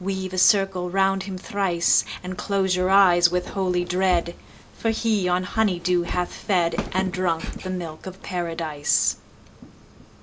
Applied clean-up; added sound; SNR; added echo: none; Walk, footsteps; 13 dB; none.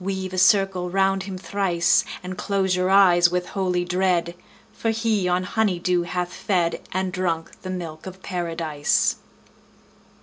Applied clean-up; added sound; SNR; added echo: none; none; none; none.